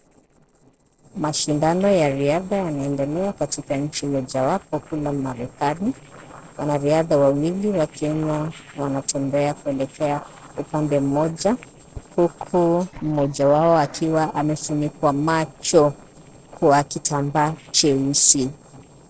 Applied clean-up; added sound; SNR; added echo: neural separator model SepFormer DNS4.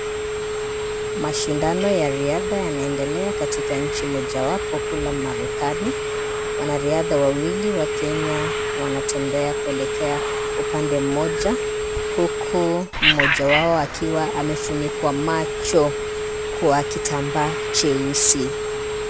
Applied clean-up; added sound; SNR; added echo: none; Telephone; 0 dB; none.